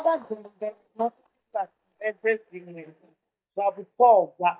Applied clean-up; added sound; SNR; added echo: neural mask model DeepFilterNet 3.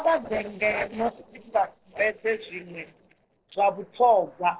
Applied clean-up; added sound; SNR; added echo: neural separator model SepFormer DNS4.